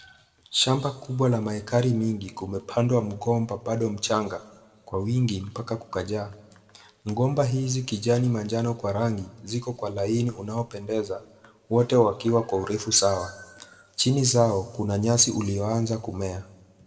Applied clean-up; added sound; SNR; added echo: none; none; none; reverberation time 0.9 s.